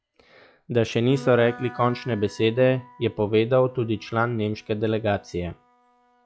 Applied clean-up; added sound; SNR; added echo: classical method log-MMSE.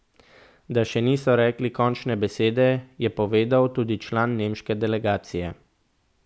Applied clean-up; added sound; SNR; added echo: none; none; none; none.